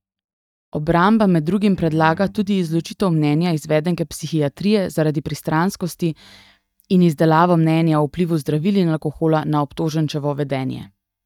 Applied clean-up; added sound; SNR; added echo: neural mask model DeepFilterNet 3.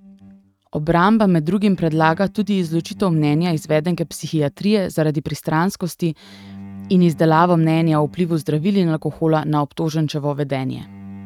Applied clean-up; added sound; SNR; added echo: neural mask model RNNoise.